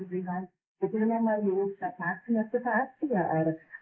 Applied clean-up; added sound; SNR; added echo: neural mask model Resemble Enhance denoiser.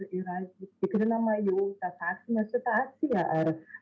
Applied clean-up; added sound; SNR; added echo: none; none; none; none.